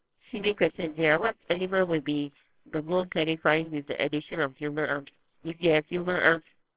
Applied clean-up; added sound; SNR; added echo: neural separator model SepFormer WHAMR!.